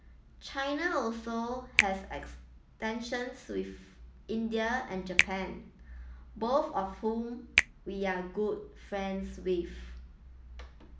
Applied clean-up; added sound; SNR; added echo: none; Finger snapping; 1 dB; none.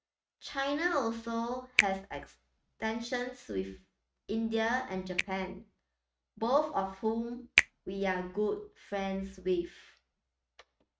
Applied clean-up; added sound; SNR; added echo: neural mask model RNNoise.